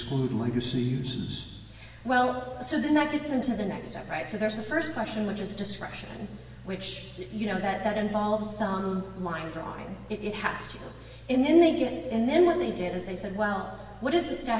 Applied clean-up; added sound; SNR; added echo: none; Engine; 19 dB; reverberation time 1.2 s.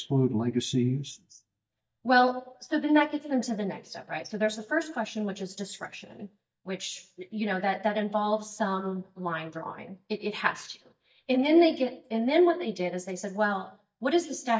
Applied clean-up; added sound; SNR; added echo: neural mask model DeepFilterNet 3.